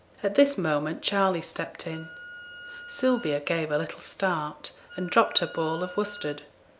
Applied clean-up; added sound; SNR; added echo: none; Wind instrument, woodwind instrument; 17 dB; none.